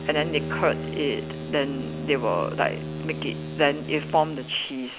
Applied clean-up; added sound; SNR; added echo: none; Bowed string instrument; 7 dB; none.